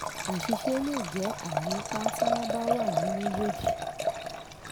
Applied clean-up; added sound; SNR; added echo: none; Liquid; -3 dB; none.